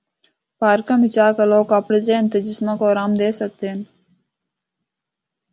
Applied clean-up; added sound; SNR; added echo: none; none; none; none.